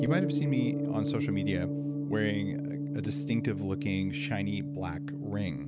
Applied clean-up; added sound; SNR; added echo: none; Gong; -1 dB; none.